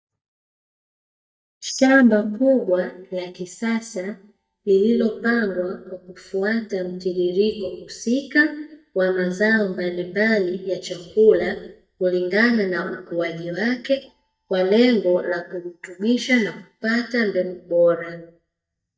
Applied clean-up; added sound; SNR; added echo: neural mask model DeepFilterNet 3.